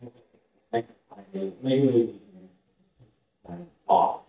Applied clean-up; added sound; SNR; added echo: neural mask model DeepFilterNet 3.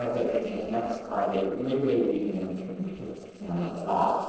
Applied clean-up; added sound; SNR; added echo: neural separator model SepFormer DNS4.